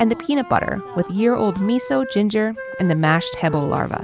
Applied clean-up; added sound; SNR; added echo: none; Wind instrument, woodwind instrument; 13 dB; none.